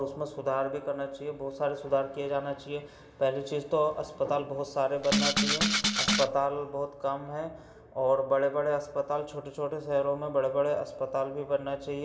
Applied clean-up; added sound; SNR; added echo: none; Rattle (instrument); -3 dB; reverberation time 1.7 s.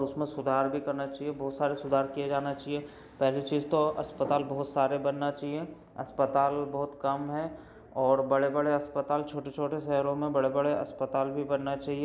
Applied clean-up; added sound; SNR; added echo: none; none; none; none.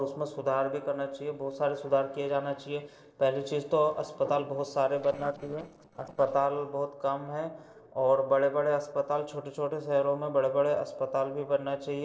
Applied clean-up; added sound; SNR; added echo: neural separator model SepFormer DNS4.